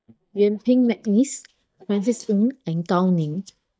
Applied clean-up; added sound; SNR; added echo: neural mask model DeepFilterNet 3.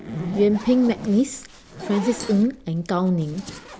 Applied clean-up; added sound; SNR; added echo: none; Zipper (clothing); 12 dB; none.